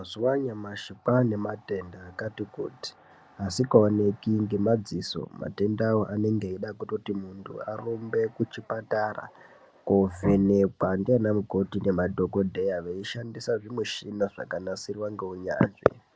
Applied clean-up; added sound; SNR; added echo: none; none; none; none.